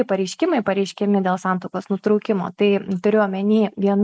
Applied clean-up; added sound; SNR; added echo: neural mask model Resemble Enhance denoiser.